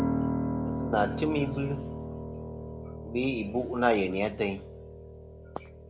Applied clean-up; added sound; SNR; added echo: none; Piano; 3 dB; none.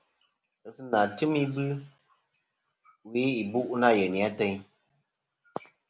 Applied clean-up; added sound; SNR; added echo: none; none; none; none.